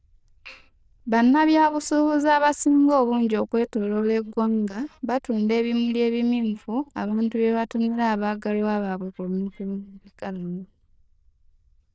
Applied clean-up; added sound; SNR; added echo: neural diffusion model UNIVERSE++.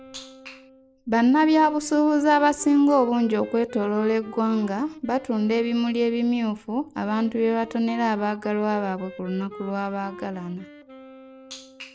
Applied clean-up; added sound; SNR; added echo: none; Wind instrument, woodwind instrument; 20 dB; none.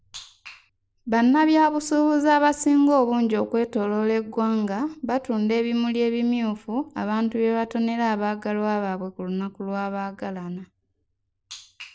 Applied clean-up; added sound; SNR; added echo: none; none; none; none.